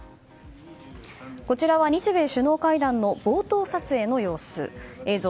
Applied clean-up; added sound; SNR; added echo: none; none; none; none.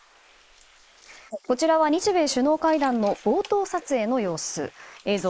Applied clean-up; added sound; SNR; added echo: neural mask model Resemble Enhance denoiser.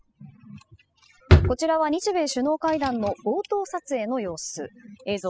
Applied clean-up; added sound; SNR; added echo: classical method spectral subtraction.